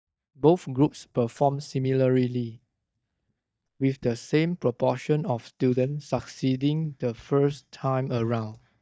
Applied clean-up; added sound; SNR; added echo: neural mask model DeepFilterNet 3.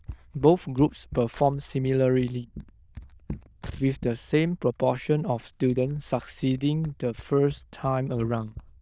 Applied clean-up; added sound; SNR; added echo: neural diffusion model UNIVERSE++.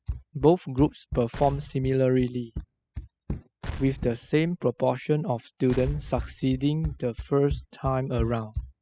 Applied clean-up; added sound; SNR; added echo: classical method spectral subtraction.